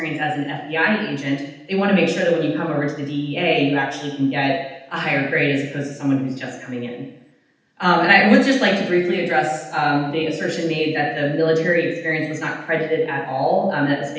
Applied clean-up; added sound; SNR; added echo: none; none; none; reverberation time 0.8 s.